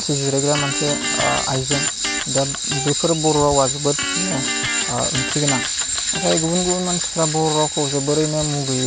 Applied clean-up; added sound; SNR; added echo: none; Electric guitar + Tools; 0 dB; none.